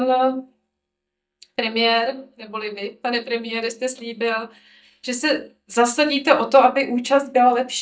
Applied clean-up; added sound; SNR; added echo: neural mask model DeepFilterNet 3.